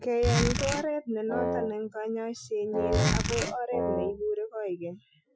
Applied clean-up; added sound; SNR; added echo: classical method Wiener filter.